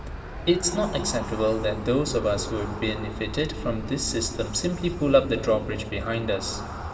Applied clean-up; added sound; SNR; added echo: none; Aircraft; 9 dB; reverberation time 2.3 s.